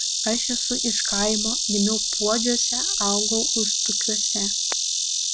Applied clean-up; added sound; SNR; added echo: neural mask model RNNoise.